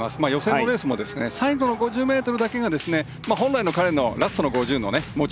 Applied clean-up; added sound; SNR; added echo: none; none; none; none.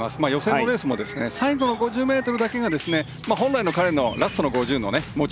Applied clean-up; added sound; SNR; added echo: none; Bird; 18 dB; none.